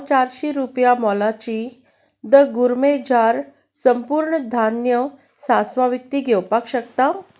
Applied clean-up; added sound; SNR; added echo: none; none; none; none.